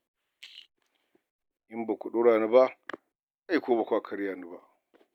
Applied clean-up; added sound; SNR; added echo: none; none; none; none.